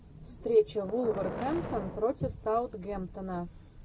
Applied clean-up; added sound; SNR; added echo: none; Boom; 9 dB; none.